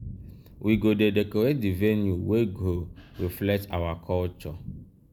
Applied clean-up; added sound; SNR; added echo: none; Thunder; 19 dB; none.